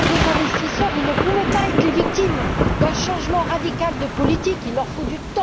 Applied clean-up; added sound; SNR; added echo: none; Thunder / Rain; -2 dB; none.